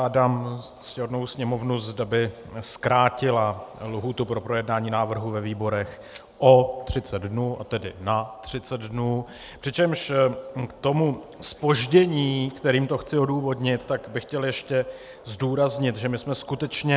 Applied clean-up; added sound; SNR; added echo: none; none; none; none.